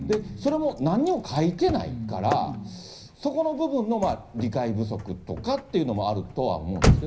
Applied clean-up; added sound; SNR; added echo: none; Slam / Car; 5 dB; reverberation time 0.5 s.